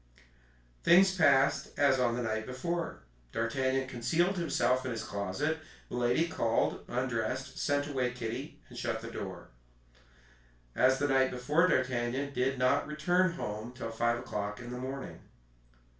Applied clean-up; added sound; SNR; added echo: none; none; none; reverberation time 0.3 s.